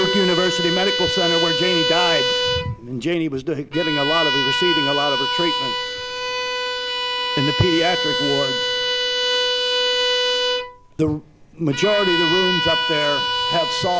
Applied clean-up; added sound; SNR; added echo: none; Bowed string instrument; -2 dB; none.